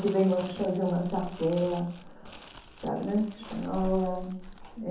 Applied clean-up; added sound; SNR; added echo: none; Crumpling, crinkling; 13 dB; reverberation time 0.5 s.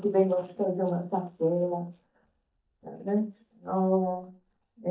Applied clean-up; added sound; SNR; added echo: neural mask model DeepFilterNet 3.